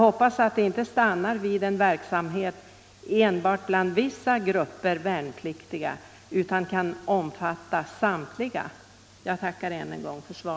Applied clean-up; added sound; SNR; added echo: none; none; none; none.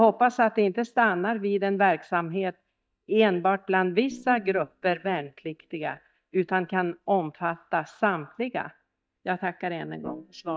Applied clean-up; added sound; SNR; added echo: neural mask model DeepFilterNet 3.